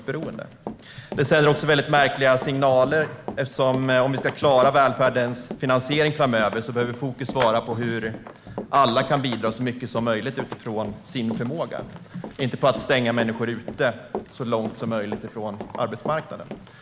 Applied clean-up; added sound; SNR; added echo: none; Run; 14 dB; none.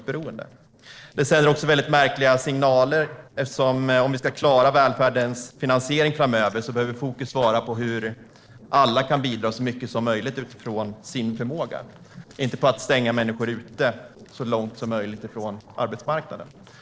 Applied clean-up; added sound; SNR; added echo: neural separator model SepFormer DNS4.